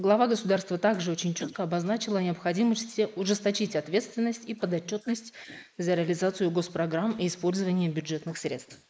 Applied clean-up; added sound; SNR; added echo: neural mask model Resemble Enhance denoiser.